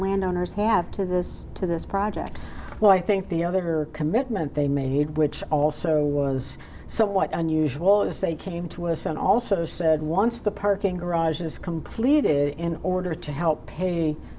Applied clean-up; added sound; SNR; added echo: none; none; none; none.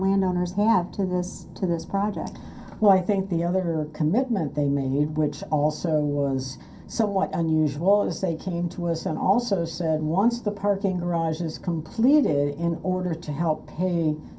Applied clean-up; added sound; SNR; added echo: none; none; none; reverberation time 0.3 s.